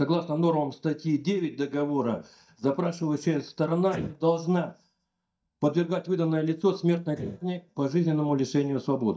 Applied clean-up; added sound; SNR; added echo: neural mask model DeepFilterNet 3.